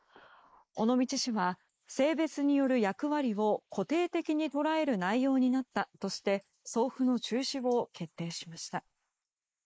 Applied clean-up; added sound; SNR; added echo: neural mask model Resemble Enhance denoiser.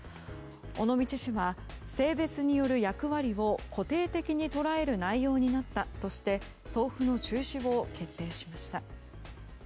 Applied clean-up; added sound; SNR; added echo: none; none; none; none.